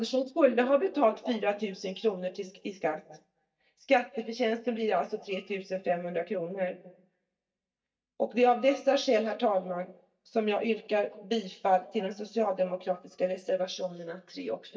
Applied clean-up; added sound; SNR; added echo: neural mask model DeepFilterNet 3.